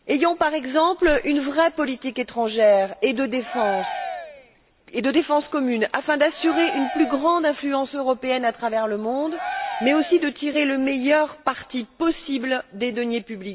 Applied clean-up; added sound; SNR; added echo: none; Cheering; 9 dB; none.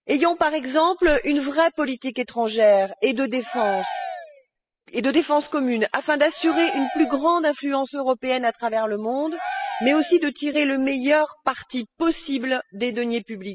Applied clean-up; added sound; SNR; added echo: classical method spectral subtraction.